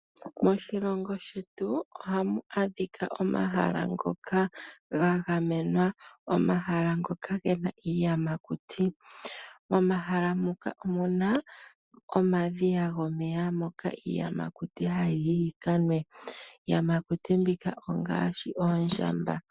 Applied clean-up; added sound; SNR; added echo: none; none; none; none.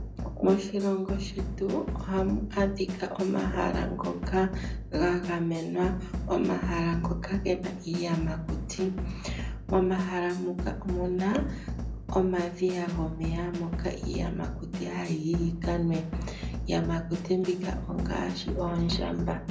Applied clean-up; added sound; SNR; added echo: none; Drum / Drum kit; 5 dB; reverberation time 0.4 s.